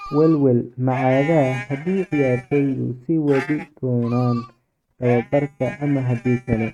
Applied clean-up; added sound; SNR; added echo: neural mask model RNNoise.